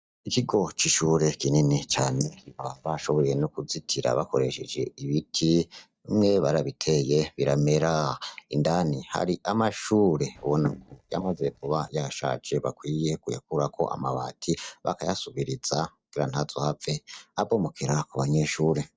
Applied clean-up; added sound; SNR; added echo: neural mask model DeepFilterNet 3.